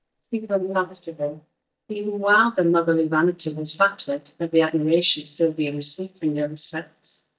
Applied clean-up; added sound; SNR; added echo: neural mask model DeepFilterNet 3.